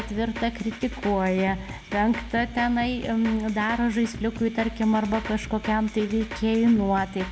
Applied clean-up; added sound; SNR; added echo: none; Drum kit; 12 dB; none.